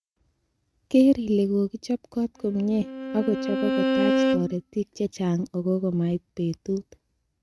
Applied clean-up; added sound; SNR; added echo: neural mask model RNNoise.